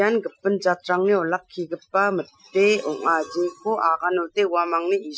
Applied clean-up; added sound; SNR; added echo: classical method Wiener filter.